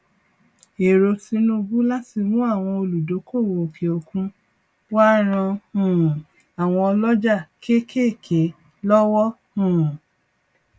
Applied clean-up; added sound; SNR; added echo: none; none; none; none.